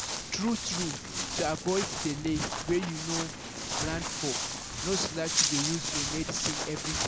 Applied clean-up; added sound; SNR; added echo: none; Walk, footsteps; 0 dB; none.